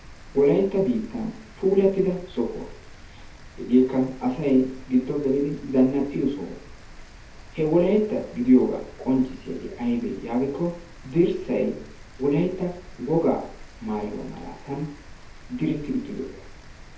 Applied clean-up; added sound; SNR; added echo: none; Rain; 18 dB; reverberation time 0.5 s.